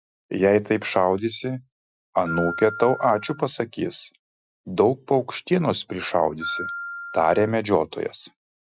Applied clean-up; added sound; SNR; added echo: classical method Wiener filter.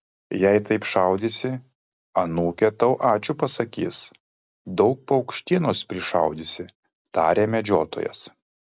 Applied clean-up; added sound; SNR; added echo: none; none; none; none.